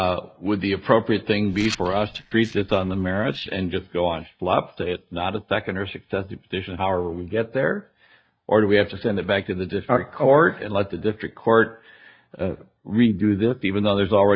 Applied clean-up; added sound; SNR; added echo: neural mask model DeepFilterNet 3.